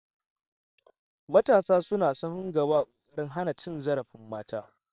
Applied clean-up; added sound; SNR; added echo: neural separator model SepFormer WHAM!.